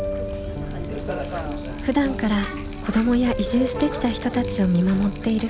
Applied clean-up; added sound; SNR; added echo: none; Drip; 10 dB; none.